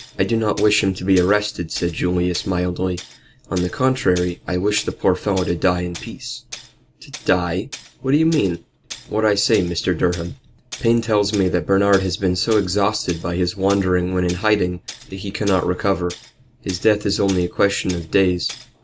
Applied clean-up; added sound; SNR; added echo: none; Tools; 19 dB; none.